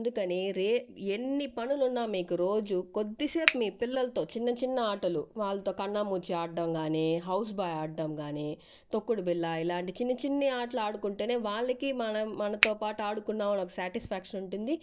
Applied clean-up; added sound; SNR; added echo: neural mask model DeepFilterNet 3.